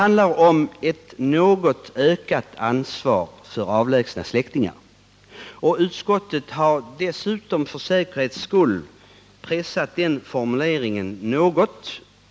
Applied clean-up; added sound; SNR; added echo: none; none; none; none.